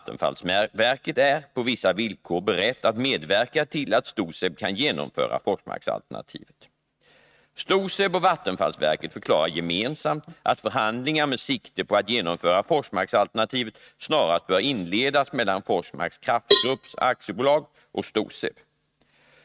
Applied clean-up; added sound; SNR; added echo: neural mask model RNNoise.